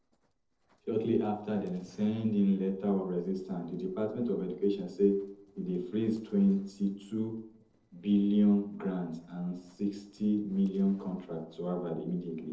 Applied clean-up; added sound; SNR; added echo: neural separator model SepFormer DNS4.